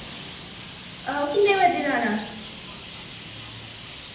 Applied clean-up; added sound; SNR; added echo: none; Traffic noise, roadway noise; 13 dB; reverberation time 0.8 s.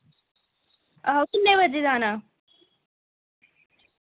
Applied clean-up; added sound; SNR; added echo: none; none; none; none.